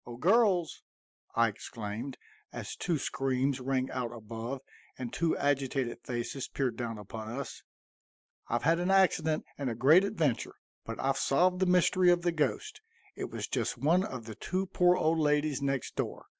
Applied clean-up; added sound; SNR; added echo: none; none; none; none.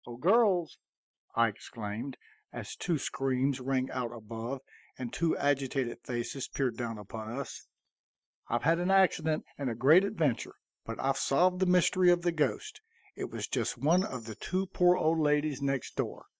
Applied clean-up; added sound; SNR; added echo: neural mask model DeepFilterNet 3.